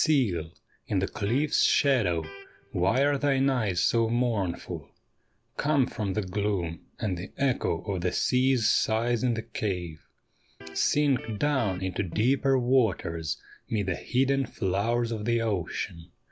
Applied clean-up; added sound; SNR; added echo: none; Electric guitar; 16 dB; none.